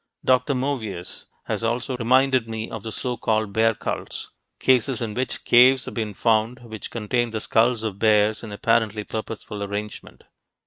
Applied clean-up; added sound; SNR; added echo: neural mask model RNNoise.